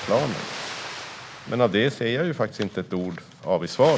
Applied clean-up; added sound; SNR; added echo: none; Water; 13 dB; none.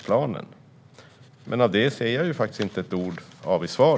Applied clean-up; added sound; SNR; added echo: none; none; none; none.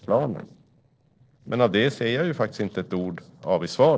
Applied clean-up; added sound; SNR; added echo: neural separator model SepFormer DNS4.